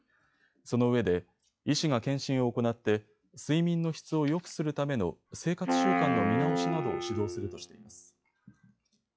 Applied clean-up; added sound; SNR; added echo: classical method log-MMSE.